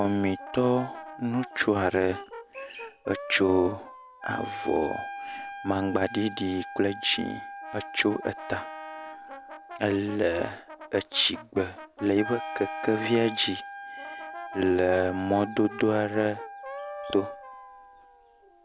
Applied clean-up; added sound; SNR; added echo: none; Brass instrument + Wind instrument, woodwind instrument; 11 dB; none.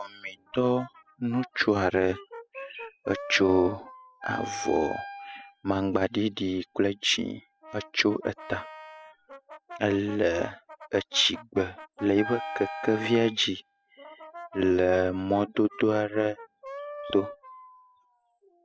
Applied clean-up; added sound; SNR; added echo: classical method spectral subtraction.